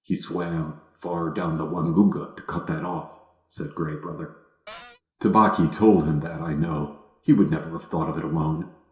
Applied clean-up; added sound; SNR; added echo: none; Cupboard open or close; 16 dB; reverberation time 0.7 s.